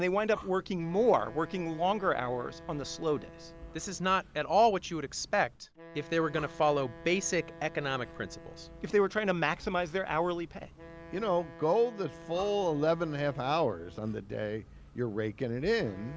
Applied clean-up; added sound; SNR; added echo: none; Wind instrument, woodwind instrument + Breathing; 18 dB; none.